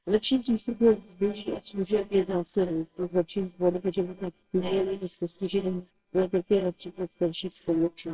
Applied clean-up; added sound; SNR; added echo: neural separator model SepFormer WHAMR!.